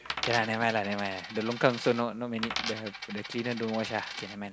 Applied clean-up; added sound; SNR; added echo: none; Coin (dropping); 8 dB; none.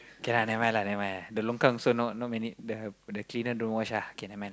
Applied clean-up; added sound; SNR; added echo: none; none; none; none.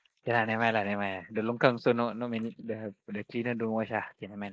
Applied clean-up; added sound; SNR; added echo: neural mask model Resemble Enhance denoiser.